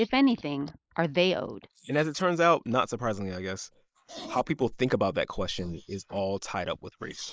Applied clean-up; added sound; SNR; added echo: neural mask model Resemble Enhance denoiser.